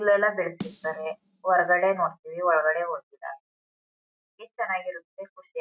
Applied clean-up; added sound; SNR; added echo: neural mask model RNNoise.